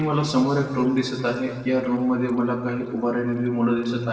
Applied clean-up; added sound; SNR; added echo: neural separator model SepFormer DNS4.